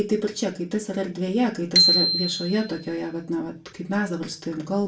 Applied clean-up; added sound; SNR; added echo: none; Bicycle bell; -1 dB; reverberation time 0.3 s.